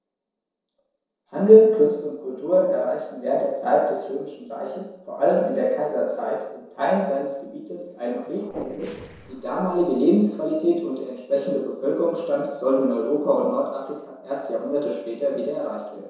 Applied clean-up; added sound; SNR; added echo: neural separator model SepFormer DNS4.